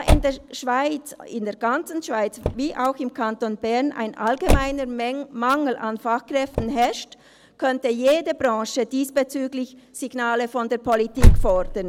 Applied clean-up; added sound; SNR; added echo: none; Motor vehicle (road); 1 dB; none.